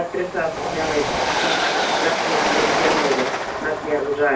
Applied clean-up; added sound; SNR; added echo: none; Train; -2 dB; reverberation time 0.2 s.